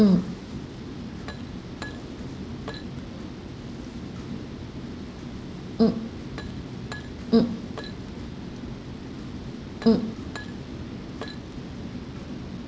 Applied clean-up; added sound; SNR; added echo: none; Glass; 17 dB; none.